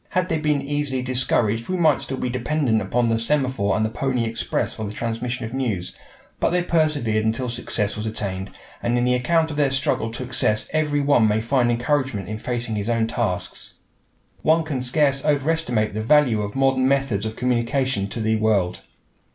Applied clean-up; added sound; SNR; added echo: none; none; none; none.